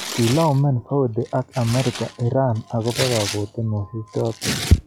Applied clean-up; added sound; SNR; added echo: classical method log-MMSE.